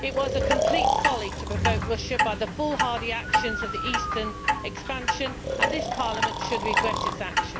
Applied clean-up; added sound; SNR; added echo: none; Breathing + Clock; -4 dB; none.